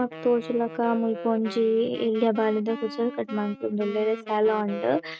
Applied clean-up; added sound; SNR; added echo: neural mask model RNNoise.